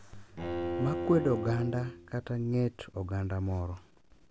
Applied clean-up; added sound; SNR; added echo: none; Bowed string instrument; 6 dB; none.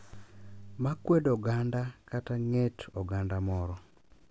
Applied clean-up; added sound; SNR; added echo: none; none; none; none.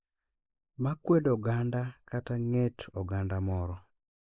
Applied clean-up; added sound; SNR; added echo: neural mask model Resemble Enhance denoiser.